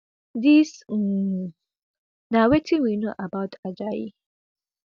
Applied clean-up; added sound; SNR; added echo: none; none; none; none.